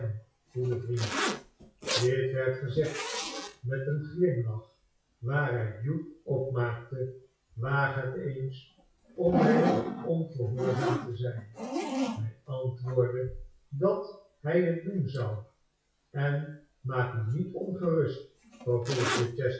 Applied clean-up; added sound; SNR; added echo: classical method WPE with log-MMSE.